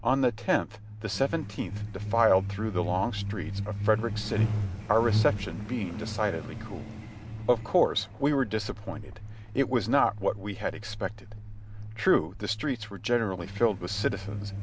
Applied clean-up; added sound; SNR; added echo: none; Truck; 6 dB; none.